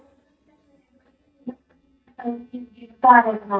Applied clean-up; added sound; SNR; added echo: neural mask model DeepFilterNet 3.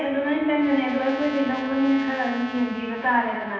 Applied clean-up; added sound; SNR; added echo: none; Trumpet; 13 dB; reverberation time 1.1 s.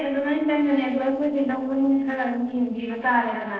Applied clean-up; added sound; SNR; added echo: neural separator model SepFormer DNS4.